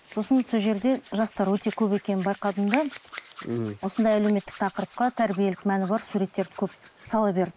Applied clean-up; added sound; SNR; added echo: neural mask model Resemble Enhance denoiser.